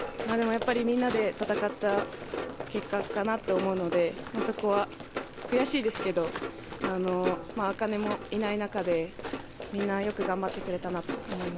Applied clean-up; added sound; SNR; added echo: none; Run; 6 dB; none.